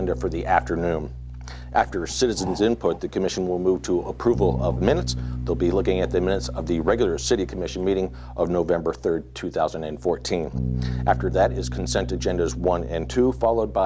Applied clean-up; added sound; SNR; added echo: none; Bass guitar; 7 dB; none.